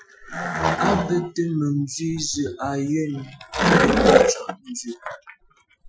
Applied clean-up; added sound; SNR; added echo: classical method Wiener filter.